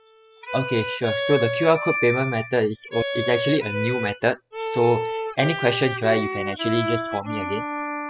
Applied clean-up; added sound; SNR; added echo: classical method spectral subtraction.